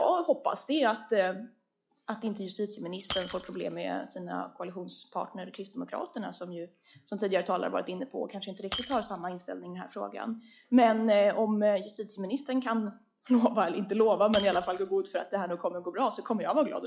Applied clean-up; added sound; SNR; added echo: classical method log-MMSE.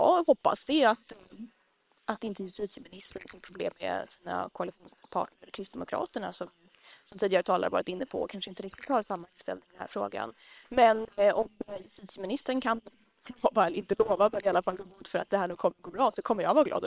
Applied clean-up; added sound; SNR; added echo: neural separator model SepFormer WHAM!.